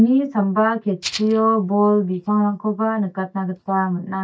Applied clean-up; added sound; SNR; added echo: neural mask model DeepFilterNet 3.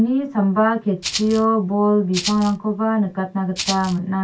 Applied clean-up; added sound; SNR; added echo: none; Rattle (instrument); 9 dB; reverberation time 0.2 s.